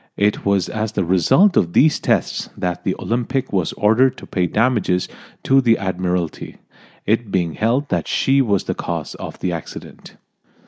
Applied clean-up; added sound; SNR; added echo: neural mask model Resemble Enhance denoiser.